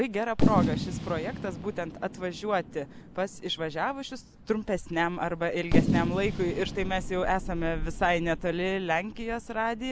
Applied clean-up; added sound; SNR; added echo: none; Fireworks; 2 dB; none.